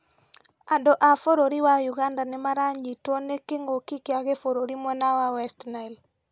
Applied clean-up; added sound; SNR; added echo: none; none; none; none.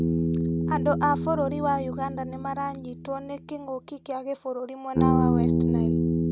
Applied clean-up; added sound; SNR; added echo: none; Bass guitar; -4 dB; none.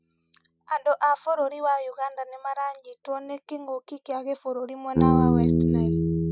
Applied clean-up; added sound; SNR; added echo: classical method Wiener filter.